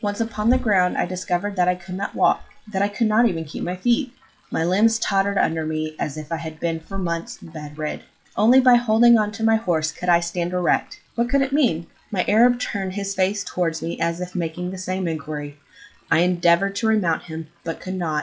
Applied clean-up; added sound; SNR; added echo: classical method log-MMSE.